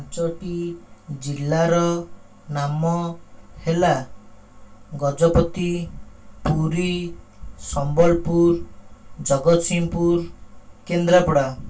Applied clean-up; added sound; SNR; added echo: none; none; none; reverberation time 0.2 s.